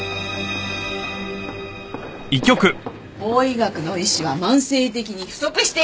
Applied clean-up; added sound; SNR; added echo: none; none; none; none.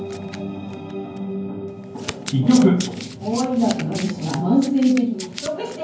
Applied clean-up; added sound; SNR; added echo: none; Domestic sounds, home sounds; 15 dB; reverberation time 0.9 s.